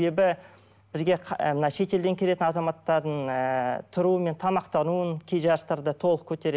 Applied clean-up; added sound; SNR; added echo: none; none; none; none.